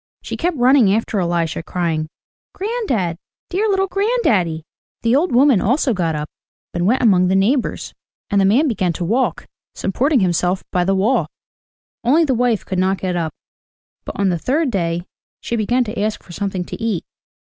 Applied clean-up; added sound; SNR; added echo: none; none; none; none.